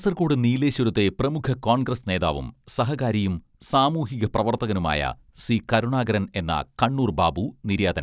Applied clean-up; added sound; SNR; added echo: none; none; none; none.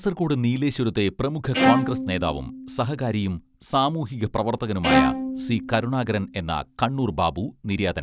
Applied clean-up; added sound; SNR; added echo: none; Bowed string instrument; 2 dB; none.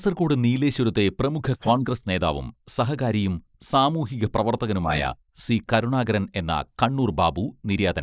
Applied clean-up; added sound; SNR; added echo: neural mask model Resemble Enhance denoiser.